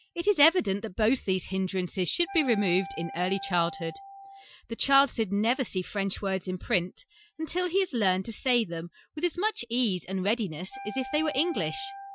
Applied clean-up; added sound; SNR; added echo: classical method Wiener filter.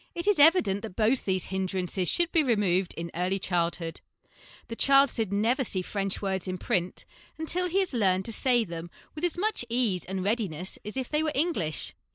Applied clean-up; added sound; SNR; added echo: neural mask model Resemble Enhance denoiser.